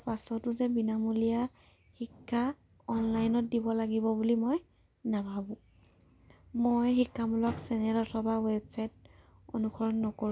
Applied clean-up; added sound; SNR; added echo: none; none; none; none.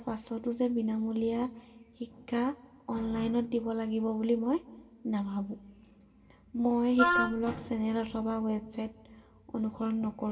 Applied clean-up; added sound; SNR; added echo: none; Wind instrument, woodwind instrument; -2 dB; reverberation time 1.2 s.